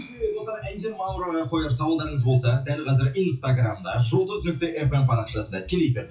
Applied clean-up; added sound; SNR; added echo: classical method WPE with log-MMSE.